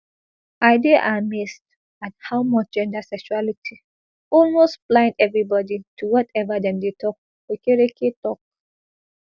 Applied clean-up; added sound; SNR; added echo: none; none; none; none.